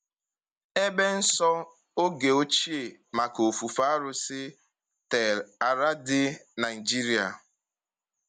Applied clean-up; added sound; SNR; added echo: none; none; none; none.